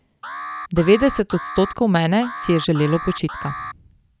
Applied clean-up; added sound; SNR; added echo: none; Alarm; 11 dB; none.